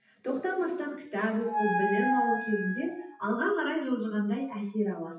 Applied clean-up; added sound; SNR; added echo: classical method WPE with log-MMSE.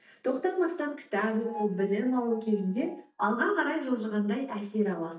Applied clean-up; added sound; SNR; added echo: neural mask model DeepFilterNet 3.